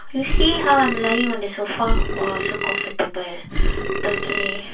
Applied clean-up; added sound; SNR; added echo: none; Burping, eructation; -1 dB; reverberation time 0.1 s.